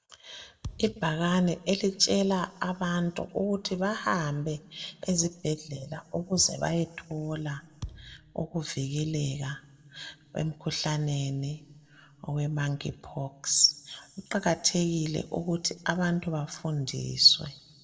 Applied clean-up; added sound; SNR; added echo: none; Thump, thud; 15 dB; reverberation time 1.7 s.